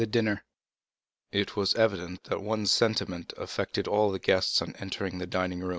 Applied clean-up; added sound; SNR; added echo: none; none; none; none.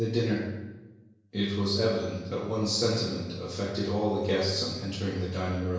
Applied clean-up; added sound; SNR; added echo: none; none; none; reverberation time 1.0 s.